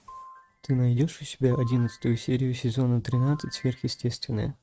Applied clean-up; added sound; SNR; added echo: neural mask model RNNoise.